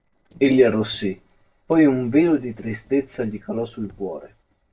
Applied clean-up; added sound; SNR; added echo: neural separator model SepFormer DNS4.